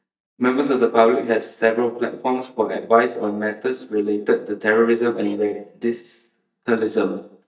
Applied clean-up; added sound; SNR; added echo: neural mask model DeepFilterNet 3.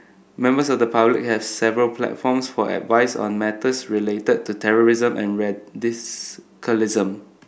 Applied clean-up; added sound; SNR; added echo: none; none; none; none.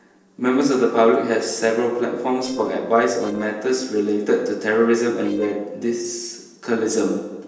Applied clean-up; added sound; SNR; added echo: neural separator model SepFormer DNS4.